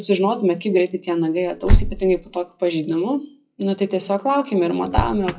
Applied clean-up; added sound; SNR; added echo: classical method WPE with log-MMSE.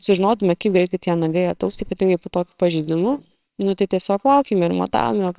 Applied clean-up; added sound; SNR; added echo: neural separator model SepFormer WHAMR!.